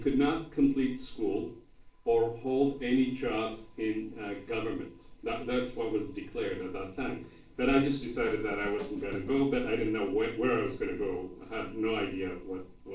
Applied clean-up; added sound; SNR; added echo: neural separator model SepFormer DNS4.